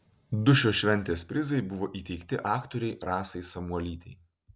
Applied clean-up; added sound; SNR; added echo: none; none; none; none.